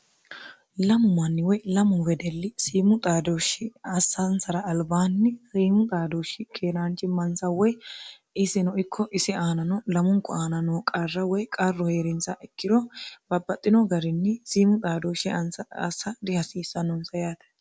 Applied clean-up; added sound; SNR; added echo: none; none; none; none.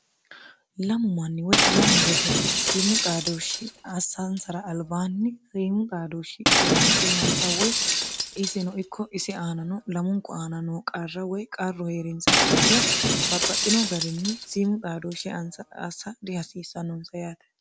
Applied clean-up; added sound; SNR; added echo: none; Shatter; -5 dB; none.